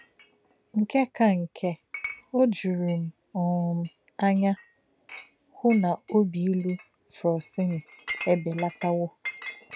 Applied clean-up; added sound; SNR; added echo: none; Chink, clink; 16 dB; none.